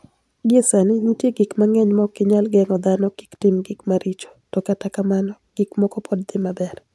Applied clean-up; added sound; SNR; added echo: none; none; none; none.